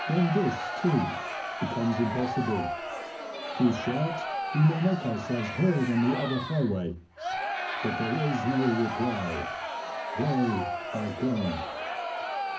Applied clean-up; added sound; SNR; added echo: none; Crowd; 5 dB; reverberation time 0.3 s.